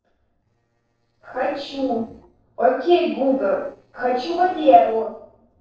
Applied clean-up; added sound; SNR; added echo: neural separator model SepFormer DNS4.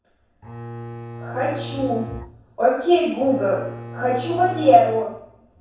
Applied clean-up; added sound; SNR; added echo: none; Bowed string instrument; 13 dB; reverberation time 0.7 s.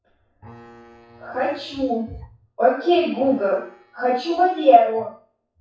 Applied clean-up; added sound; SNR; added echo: classical method WPE with log-MMSE.